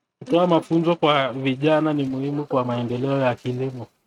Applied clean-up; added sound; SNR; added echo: neural mask model RNNoise.